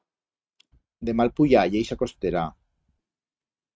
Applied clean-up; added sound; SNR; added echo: neural mask model RNNoise.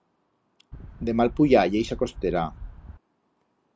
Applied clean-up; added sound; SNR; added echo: none; Wind; 14 dB; none.